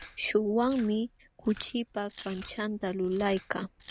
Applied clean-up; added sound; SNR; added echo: none; Chewing, mastication; 20 dB; none.